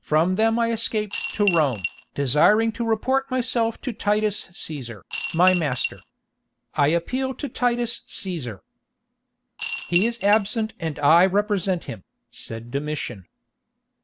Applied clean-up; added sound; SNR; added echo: none; Coin (dropping) / Glass; 4 dB; none.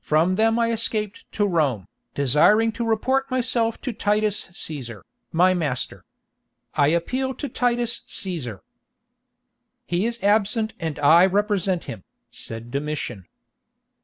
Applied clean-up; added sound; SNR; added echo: none; none; none; none.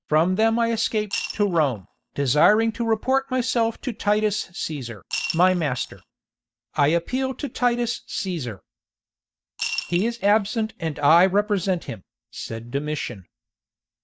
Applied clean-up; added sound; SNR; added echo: neural mask model DeepFilterNet 3.